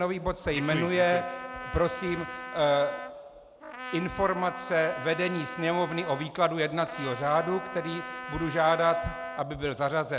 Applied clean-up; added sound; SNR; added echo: none; Trumpet; 11 dB; none.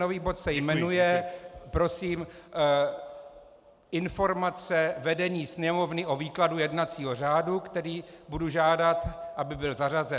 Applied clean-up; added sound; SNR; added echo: none; none; none; none.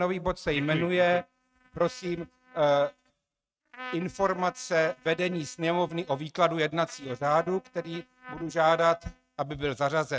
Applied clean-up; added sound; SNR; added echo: neural mask model RNNoise.